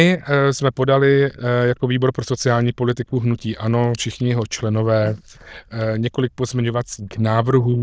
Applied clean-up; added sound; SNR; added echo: neural diffusion model UNIVERSE++.